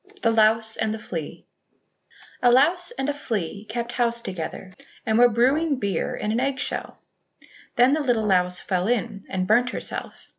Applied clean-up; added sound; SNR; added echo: neural separator model SepFormer DNS4.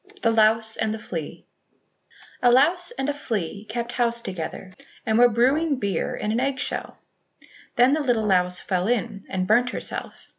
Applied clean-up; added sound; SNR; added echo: none; Brass instrument; 18 dB; none.